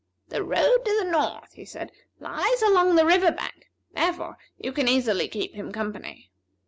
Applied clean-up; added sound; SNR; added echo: none; none; none; none.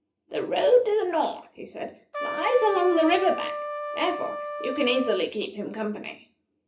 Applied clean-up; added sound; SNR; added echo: none; Trumpet; 7 dB; reverberation time 0.3 s.